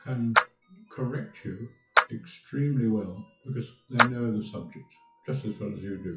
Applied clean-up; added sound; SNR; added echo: classical method WPE with log-MMSE.